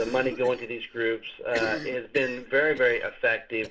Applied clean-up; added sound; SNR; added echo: none; Cough; 13 dB; reverberation time 0.4 s.